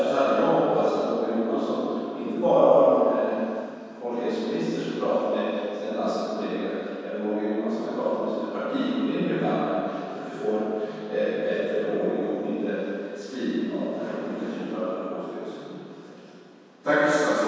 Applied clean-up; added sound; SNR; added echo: none; none; none; reverberation time 2.2 s.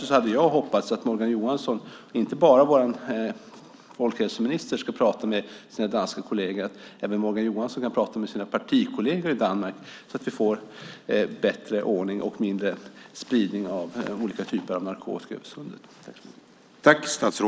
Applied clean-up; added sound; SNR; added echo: none; none; none; none.